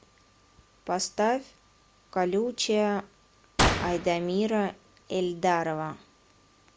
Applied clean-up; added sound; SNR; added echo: none; Gunshot, gunfire; 2 dB; none.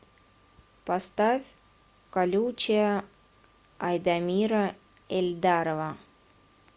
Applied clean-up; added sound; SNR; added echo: none; none; none; none.